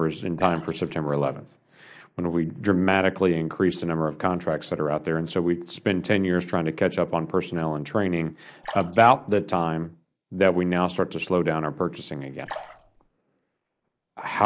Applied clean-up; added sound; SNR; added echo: neural mask model Resemble Enhance denoiser.